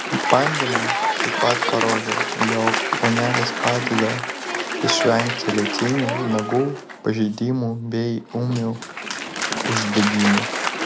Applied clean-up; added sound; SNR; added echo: none; Applause; 1 dB; none.